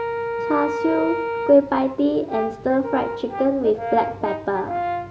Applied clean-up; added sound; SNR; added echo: none; Brass instrument; 6 dB; none.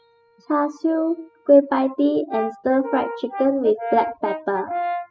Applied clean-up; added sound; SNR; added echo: classical method spectral subtraction.